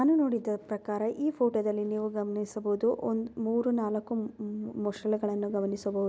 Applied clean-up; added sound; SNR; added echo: none; none; none; none.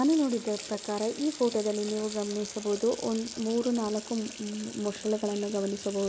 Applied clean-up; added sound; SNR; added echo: none; Water tap, faucet; 13 dB; none.